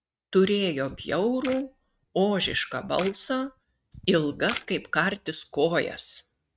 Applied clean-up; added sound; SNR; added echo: neural mask model RNNoise.